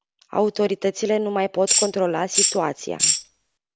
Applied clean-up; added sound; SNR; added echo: none; Tambourine; -2 dB; none.